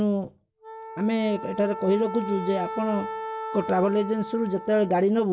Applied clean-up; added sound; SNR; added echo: none; Wind instrument, woodwind instrument; 10 dB; none.